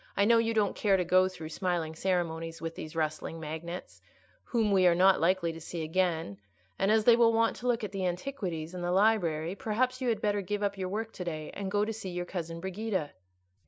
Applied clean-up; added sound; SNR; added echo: none; none; none; none.